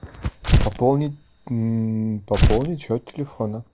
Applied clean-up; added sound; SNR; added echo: none; Tearing; 0 dB; none.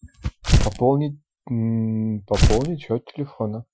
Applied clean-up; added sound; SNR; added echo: classical method Wiener filter.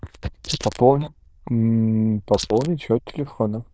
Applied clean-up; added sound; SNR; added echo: neural diffusion model UNIVERSE++.